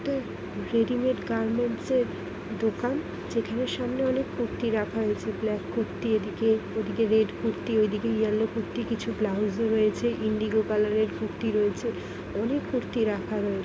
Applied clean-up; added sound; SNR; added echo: none; none; none; none.